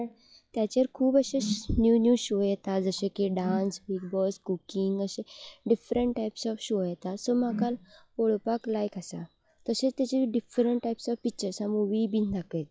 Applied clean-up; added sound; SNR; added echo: classical method log-MMSE.